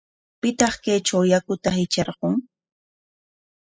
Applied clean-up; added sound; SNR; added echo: classical method spectral subtraction.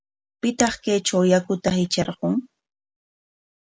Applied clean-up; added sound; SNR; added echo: neural mask model Resemble Enhance denoiser.